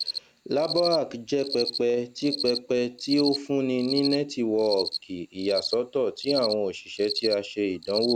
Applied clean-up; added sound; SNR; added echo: none; Cricket; 9 dB; none.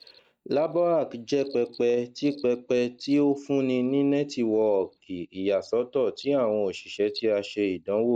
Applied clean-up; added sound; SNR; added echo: neural mask model DeepFilterNet 3.